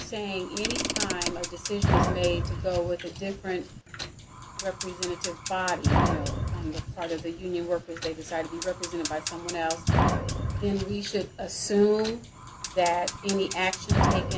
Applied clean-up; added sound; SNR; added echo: none; Mechanisms / Car + Fire; 0 dB; none.